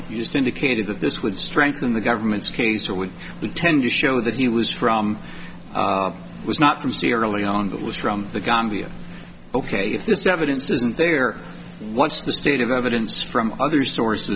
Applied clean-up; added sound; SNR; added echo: none; none; none; none.